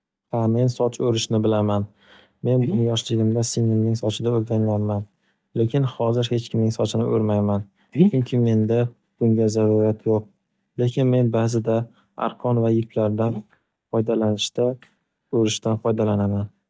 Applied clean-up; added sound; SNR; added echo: neural mask model DeepFilterNet 3.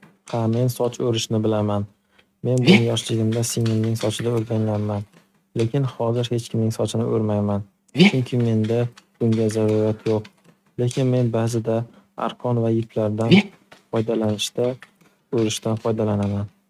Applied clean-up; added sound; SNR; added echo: neural mask model RNNoise.